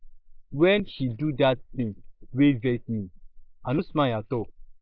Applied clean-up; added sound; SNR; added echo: neural mask model Resemble Enhance denoiser.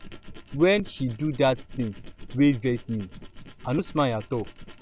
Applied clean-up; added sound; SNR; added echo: none; Tools; 15 dB; none.